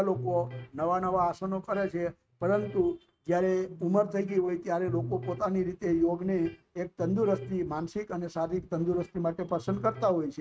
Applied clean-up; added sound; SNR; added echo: neural mask model RNNoise.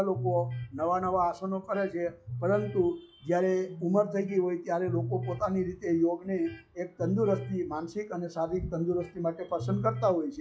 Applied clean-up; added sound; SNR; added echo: classical method log-MMSE.